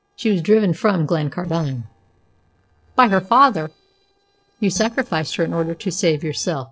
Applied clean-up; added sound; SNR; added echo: neural separator model SepFormer DNS4.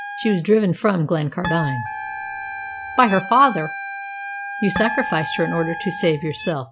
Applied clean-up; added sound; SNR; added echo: none; Harp + Wind instrument, woodwind instrument; 8 dB; none.